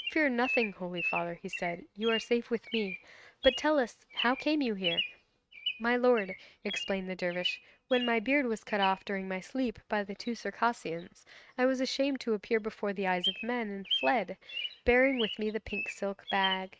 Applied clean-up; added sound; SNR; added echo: neural mask model RNNoise.